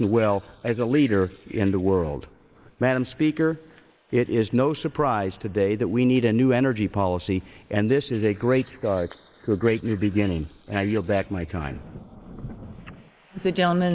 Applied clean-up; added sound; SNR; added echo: neural mask model Resemble Enhance denoiser.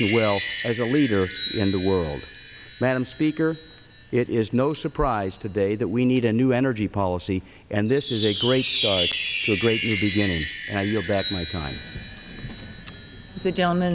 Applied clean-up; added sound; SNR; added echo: none; Wind chime; 8 dB; none.